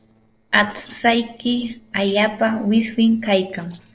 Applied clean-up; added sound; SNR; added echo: neural separator model SepFormer DNS4.